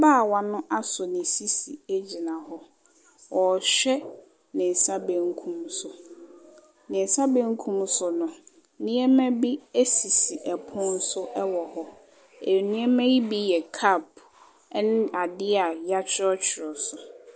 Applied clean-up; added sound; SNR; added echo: none; none; none; none.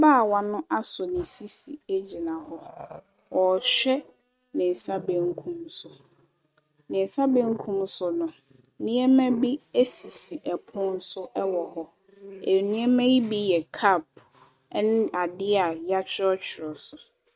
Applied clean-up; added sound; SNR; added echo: neural mask model RNNoise.